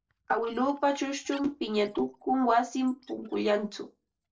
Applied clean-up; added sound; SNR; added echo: neural separator model SepFormer DNS4.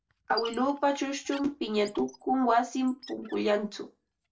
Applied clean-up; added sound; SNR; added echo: none; Squeak; 19 dB; reverberation time 0.2 s.